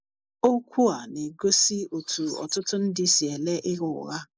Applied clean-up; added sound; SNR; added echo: neural mask model Resemble Enhance denoiser.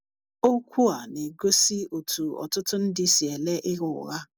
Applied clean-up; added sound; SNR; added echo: none; none; none; none.